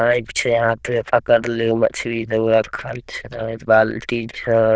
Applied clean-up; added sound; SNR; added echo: neural diffusion model UNIVERSE++.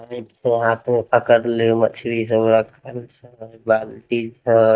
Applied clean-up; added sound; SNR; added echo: neural mask model DeepFilterNet 3.